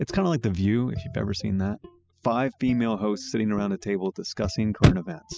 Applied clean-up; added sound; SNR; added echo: classical method spectral subtraction.